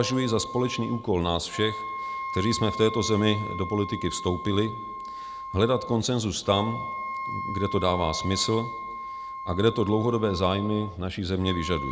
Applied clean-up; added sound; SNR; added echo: none; Wind instrument, woodwind instrument; 9 dB; none.